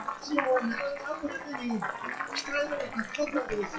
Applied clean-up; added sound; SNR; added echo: classical method WPE with log-MMSE.